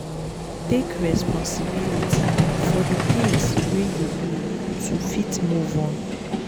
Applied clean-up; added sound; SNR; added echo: none; Vehicle; -3 dB; none.